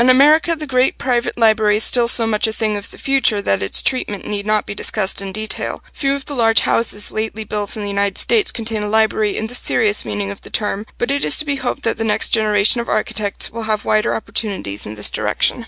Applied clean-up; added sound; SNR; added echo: none; none; none; none.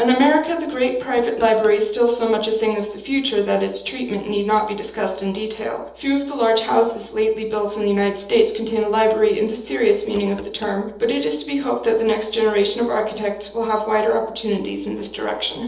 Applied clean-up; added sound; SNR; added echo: neural separator model SepFormer DNS4.